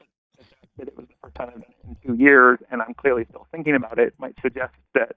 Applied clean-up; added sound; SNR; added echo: neural mask model DeepFilterNet 3.